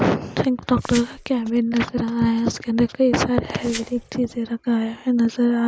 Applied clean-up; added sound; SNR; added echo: none; Glass; 18 dB; none.